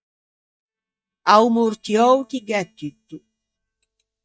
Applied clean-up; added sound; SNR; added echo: neural mask model DeepFilterNet 3.